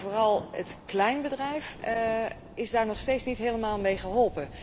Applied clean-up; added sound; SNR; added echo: none; Thunder; 15 dB; none.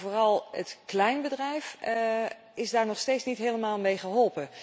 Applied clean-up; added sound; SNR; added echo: none; none; none; none.